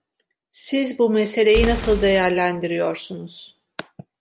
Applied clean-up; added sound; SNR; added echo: none; Boom; 8 dB; none.